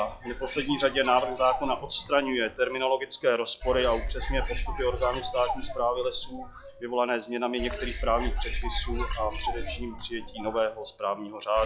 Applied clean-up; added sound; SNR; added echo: classical method log-MMSE.